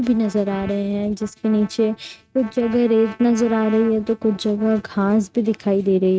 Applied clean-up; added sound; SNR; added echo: neural mask model RNNoise.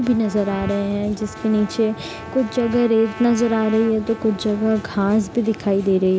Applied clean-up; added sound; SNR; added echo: none; Trumpet; 18 dB; none.